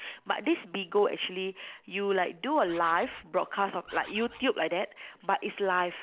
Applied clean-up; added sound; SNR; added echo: none; Bird; 17 dB; none.